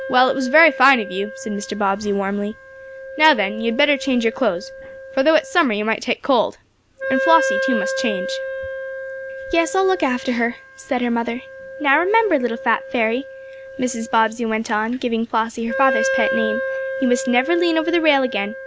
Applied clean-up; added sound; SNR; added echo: none; Wind instrument, woodwind instrument; 8 dB; none.